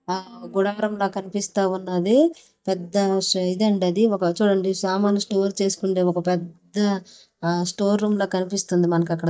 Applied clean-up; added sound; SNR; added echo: neural mask model DeepFilterNet 3.